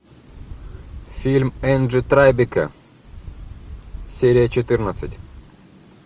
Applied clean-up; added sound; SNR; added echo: none; Wind; 14 dB; none.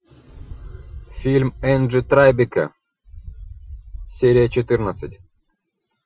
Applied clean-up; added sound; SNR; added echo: classical method Wiener filter.